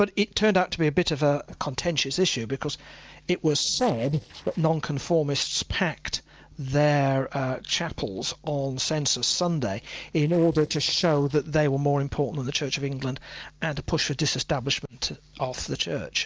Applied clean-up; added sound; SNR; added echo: neural separator model SepFormer DNS4.